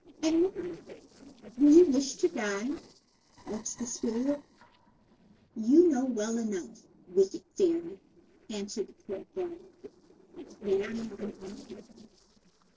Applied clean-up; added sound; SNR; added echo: neural separator model SepFormer DNS4.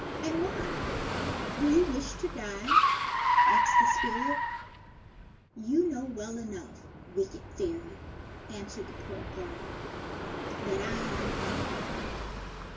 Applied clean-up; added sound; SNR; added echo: none; Car; -4 dB; reverberation time 0.2 s.